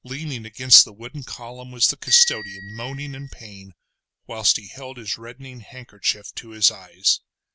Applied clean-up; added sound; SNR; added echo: none; Bicycle bell; 13 dB; none.